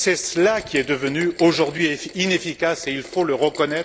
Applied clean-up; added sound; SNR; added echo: none; Rain; 19 dB; none.